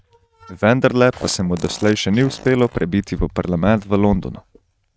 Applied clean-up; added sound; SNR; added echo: neural mask model RNNoise.